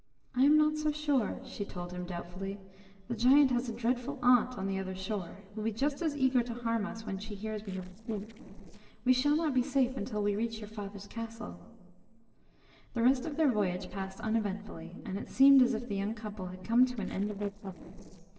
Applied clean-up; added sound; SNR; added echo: neural separator model SepFormer DNS4.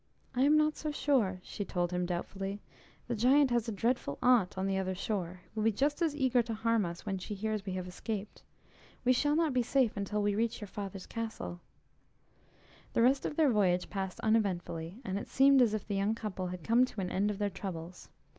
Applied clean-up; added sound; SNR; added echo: none; none; none; none.